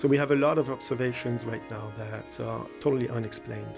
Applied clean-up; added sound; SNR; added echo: none; Harp; 16 dB; none.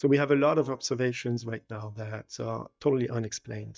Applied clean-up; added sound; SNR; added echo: neural mask model DeepFilterNet 3.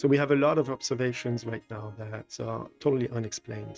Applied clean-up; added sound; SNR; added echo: neural mask model RNNoise.